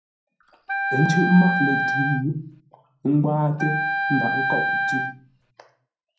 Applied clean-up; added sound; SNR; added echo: none; Wind instrument, woodwind instrument; 1 dB; reverberation time 0.6 s.